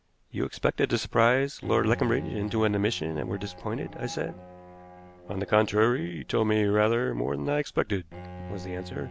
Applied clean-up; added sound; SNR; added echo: none; Bowed string instrument; 16 dB; none.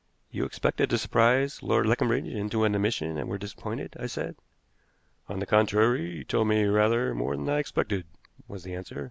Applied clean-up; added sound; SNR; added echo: none; none; none; none.